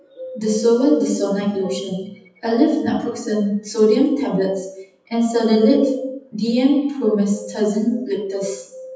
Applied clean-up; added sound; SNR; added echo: classical method WPE with log-MMSE.